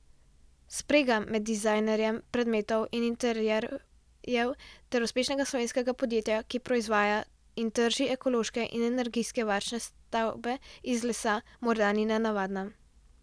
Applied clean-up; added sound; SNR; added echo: none; none; none; none.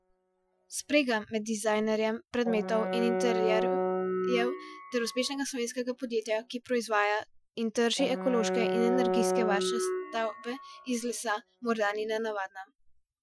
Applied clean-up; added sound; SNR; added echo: classical method Wiener filter.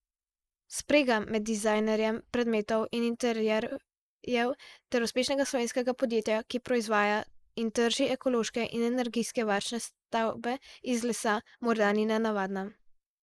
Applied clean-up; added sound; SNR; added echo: neural mask model Resemble Enhance denoiser.